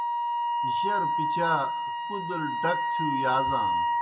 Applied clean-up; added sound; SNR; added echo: none; Wind instrument, woodwind instrument; -5 dB; reverberation time 0.7 s.